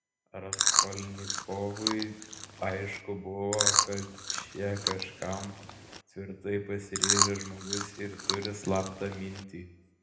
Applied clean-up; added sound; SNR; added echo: none; Chewing, mastication; -4 dB; reverberation time 0.7 s.